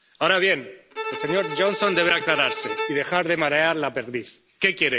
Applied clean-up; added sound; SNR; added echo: none; Bowed string instrument; 9 dB; none.